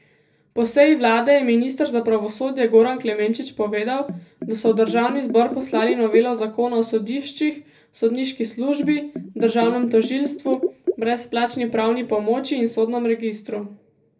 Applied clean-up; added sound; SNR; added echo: none; Bathtub (filling or washing); 9 dB; reverberation time 0.3 s.